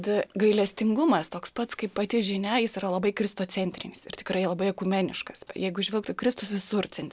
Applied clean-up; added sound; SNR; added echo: none; none; none; none.